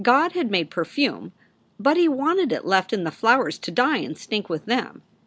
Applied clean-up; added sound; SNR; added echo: none; none; none; none.